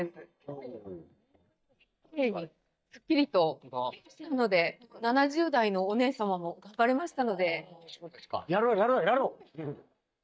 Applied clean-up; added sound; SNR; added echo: neural mask model DeepFilterNet 3.